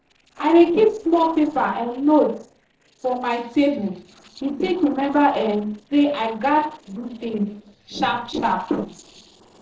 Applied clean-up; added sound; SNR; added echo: neural separator model SepFormer DNS4.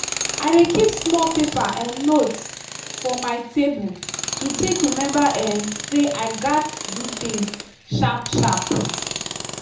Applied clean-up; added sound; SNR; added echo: none; Tools; 8 dB; reverberation time 1.0 s.